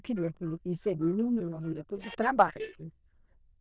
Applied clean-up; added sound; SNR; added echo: neural diffusion model UNIVERSE++.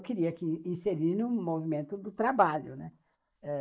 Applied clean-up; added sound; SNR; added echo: neural mask model Resemble Enhance denoiser.